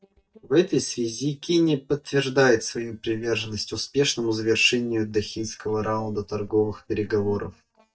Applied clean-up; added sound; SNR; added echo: neural mask model DeepFilterNet 3.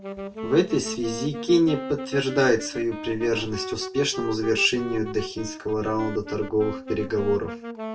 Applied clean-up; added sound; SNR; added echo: none; Wind instrument, woodwind instrument; 10 dB; reverberation time 0.2 s.